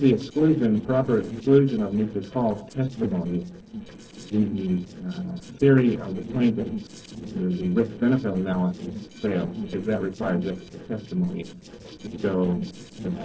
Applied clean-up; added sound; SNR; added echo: neural separator model SepFormer DNS4.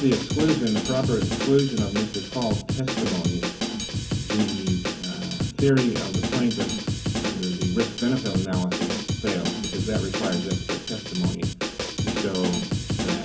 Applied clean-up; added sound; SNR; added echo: none; Drum kit; 2 dB; reverberation time 0.3 s.